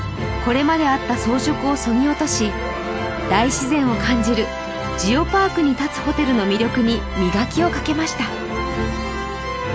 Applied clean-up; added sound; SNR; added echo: none; none; none; none.